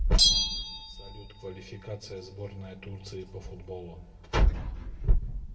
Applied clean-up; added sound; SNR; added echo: none; Bell; 5 dB; reverberation time 1.2 s.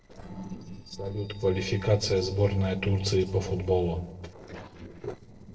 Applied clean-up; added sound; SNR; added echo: neural separator model SepFormer DNS4.